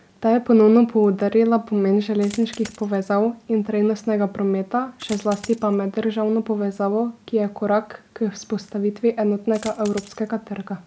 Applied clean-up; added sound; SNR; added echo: none; Coin (dropping); 20 dB; none.